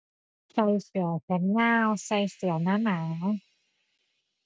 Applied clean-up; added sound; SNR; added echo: none; none; none; none.